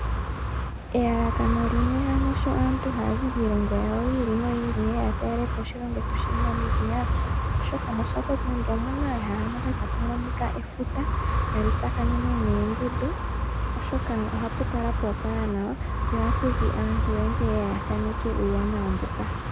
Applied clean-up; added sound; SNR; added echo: none; Wind; -3 dB; none.